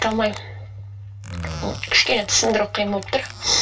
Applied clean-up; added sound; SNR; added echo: none; Squeak; 19 dB; reverberation time 0.2 s.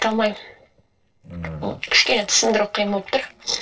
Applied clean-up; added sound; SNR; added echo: neural separator model SepFormer DNS4.